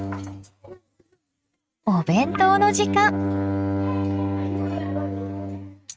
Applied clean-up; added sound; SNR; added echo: neural mask model RNNoise.